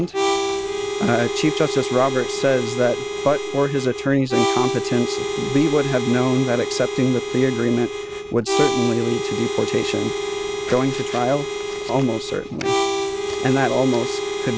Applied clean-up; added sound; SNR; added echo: none; Harmonica; 3 dB; none.